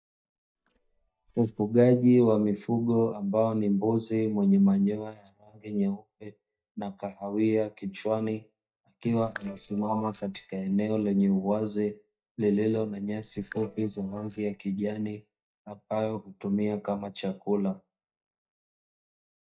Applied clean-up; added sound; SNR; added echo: neural mask model DeepFilterNet 3.